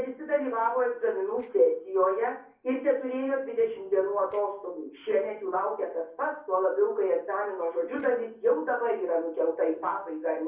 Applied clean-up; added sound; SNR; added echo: neural separator model SepFormer DNS4.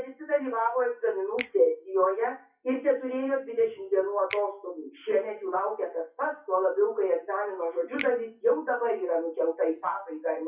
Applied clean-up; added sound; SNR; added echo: classical method WPE with log-MMSE.